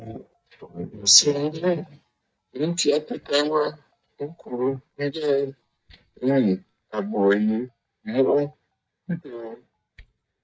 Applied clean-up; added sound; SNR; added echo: neural mask model DeepFilterNet 3.